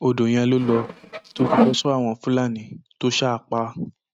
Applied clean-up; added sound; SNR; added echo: neural mask model RNNoise.